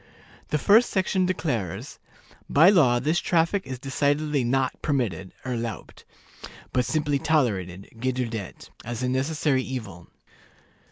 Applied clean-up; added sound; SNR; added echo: none; none; none; none.